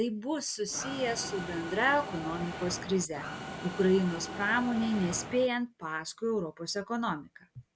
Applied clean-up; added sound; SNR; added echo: none; Mechanisms; 8 dB; none.